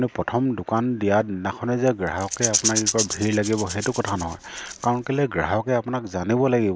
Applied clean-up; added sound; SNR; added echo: none; Rattle / Rattle (instrument); 6 dB; none.